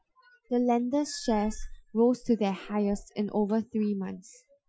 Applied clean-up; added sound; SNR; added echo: classical method Wiener filter.